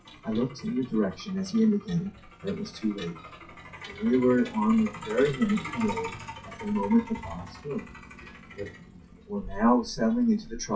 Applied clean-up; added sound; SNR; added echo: classical method WPE with log-MMSE.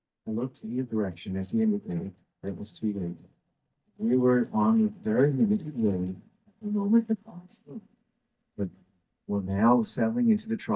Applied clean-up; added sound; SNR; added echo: neural mask model DeepFilterNet 3.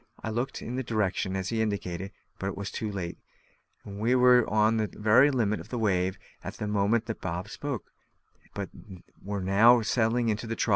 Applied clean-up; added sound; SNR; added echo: none; none; none; none.